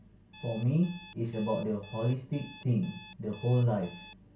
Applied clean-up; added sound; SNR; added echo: none; Alarm; 20 dB; reverberation time 0.2 s.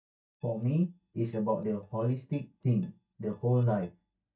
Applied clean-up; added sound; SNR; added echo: neural mask model DeepFilterNet 3.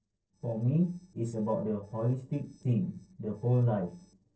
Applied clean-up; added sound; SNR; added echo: neural separator model SepFormer DNS4.